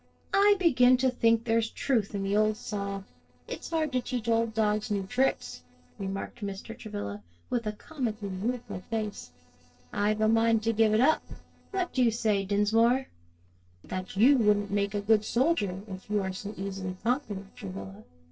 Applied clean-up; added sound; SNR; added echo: neural separator model SepFormer DNS4.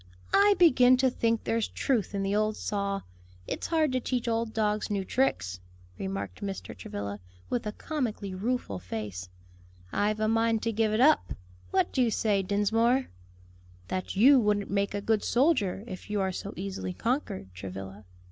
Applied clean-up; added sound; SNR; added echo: none; none; none; none.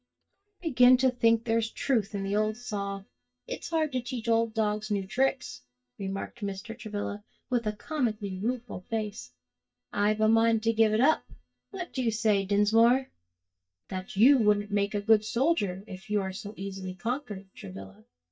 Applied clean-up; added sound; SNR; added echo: neural mask model DeepFilterNet 3.